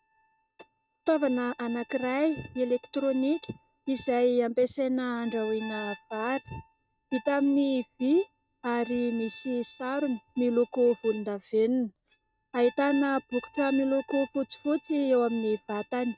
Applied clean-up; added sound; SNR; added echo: neural mask model RNNoise.